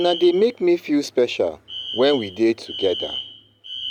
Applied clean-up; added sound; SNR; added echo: none; Alarm; 13 dB; none.